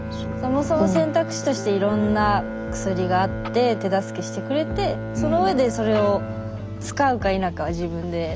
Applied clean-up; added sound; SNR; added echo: none; Bowed string instrument; 8 dB; none.